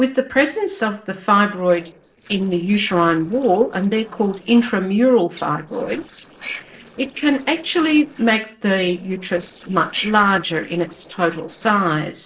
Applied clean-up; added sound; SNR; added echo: neural separator model SepFormer DNS4.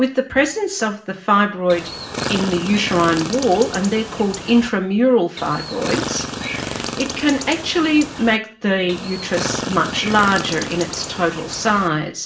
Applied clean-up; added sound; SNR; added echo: none; Chirp, tweet; 8 dB; reverberation time 0.4 s.